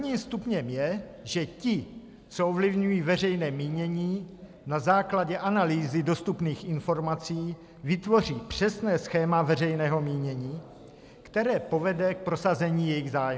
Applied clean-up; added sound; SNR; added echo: none; none; none; none.